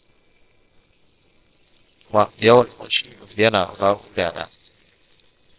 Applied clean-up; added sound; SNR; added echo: neural separator model SepFormer WHAMR!.